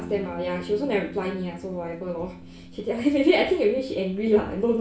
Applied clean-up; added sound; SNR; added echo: none; Bass guitar; 16 dB; reverberation time 0.3 s.